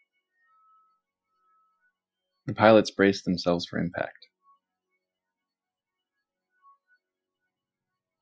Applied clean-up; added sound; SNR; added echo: classical method Wiener filter.